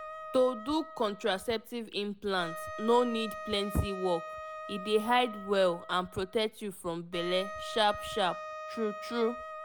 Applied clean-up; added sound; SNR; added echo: none; Wind instrument, woodwind instrument; 11 dB; none.